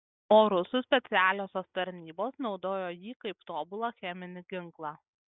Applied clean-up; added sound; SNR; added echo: none; none; none; none.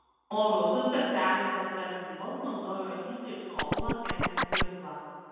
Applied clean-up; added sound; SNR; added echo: none; Scratching (performance technique); -2 dB; reverberation time 2.0 s.